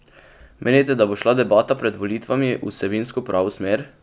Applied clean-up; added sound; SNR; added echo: none; none; none; none.